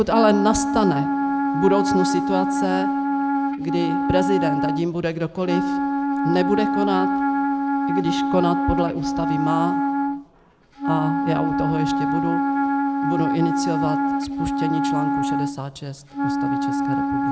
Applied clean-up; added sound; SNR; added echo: none; Wind instrument, woodwind instrument; -3 dB; none.